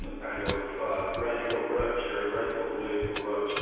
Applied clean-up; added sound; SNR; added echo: none; Keys jangling; 9 dB; reverberation time 2.2 s.